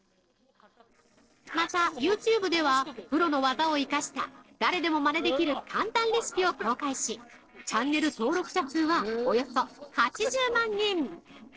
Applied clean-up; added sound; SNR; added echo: neural separator model SepFormer DNS4.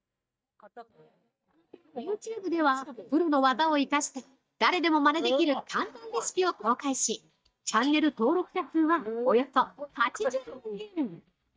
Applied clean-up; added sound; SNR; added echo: neural mask model DeepFilterNet 3.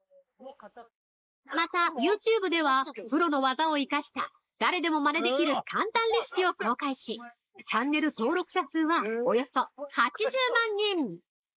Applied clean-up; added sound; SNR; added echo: neural mask model Resemble Enhance denoiser.